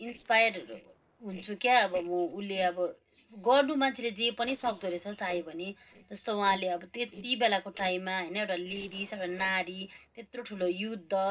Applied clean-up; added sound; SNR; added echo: neural separator model SepFormer DNS4.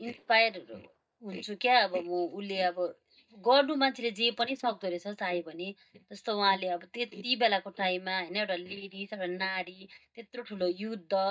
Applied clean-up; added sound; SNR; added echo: neural mask model DeepFilterNet 3.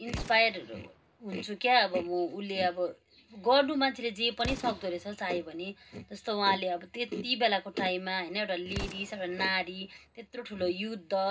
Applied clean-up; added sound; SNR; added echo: none; Explosion; 17 dB; reverberation time 0.2 s.